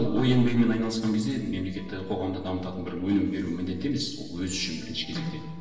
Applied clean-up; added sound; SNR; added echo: none; none; none; reverberation time 1.2 s.